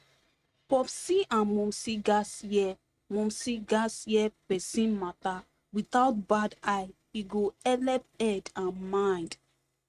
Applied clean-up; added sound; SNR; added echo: neural mask model RNNoise.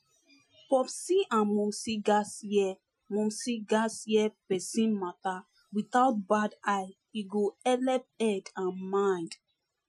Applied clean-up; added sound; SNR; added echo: classical method Wiener filter.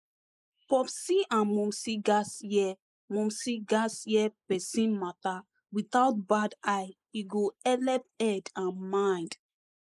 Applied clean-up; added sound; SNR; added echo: neural mask model Resemble Enhance denoiser.